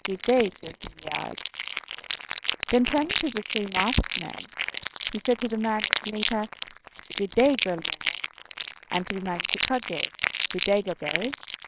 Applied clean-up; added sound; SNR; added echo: neural separator model SepFormer WHAMR!.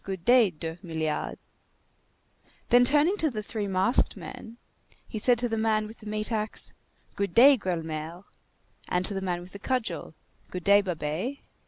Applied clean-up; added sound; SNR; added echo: none; none; none; none.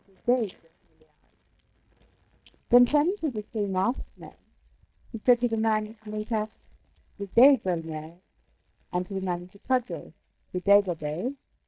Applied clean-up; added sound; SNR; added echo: neural mask model DeepFilterNet 3.